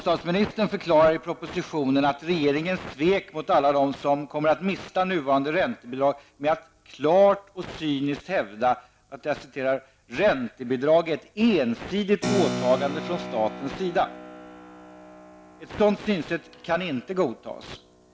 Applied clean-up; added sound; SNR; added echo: none; Keyboard (musical); 15 dB; none.